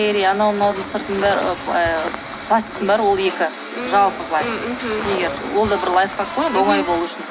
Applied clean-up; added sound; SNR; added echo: none; Walk, footsteps; 14 dB; none.